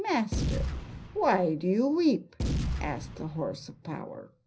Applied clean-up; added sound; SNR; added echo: none; Boom; 4 dB; reverberation time 0.5 s.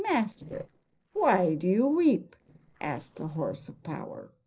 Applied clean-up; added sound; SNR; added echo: neural separator model SepFormer DNS4.